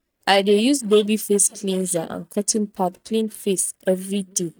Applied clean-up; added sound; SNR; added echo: neural mask model DeepFilterNet 3.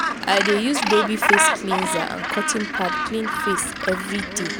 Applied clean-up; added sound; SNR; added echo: none; Gull, seagull; -1 dB; none.